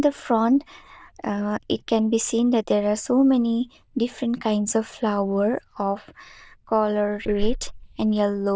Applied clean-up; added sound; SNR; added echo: neural diffusion model UNIVERSE++.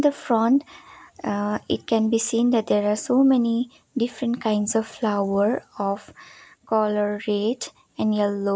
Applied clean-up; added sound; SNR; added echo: none; none; none; none.